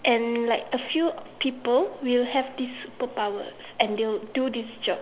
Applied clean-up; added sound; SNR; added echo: none; none; none; none.